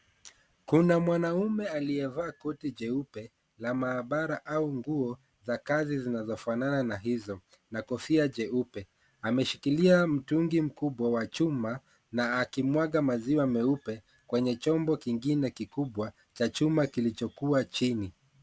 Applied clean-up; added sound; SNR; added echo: none; none; none; none.